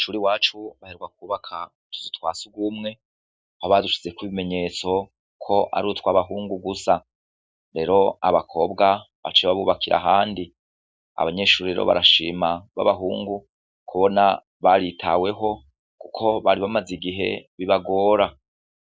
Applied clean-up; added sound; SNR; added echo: none; none; none; none.